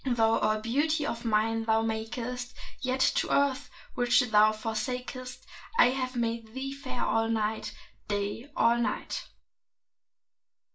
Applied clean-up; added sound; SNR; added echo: none; none; none; reverberation time 0.2 s.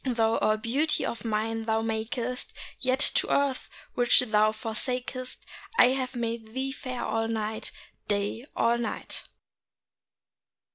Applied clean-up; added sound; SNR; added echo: none; none; none; none.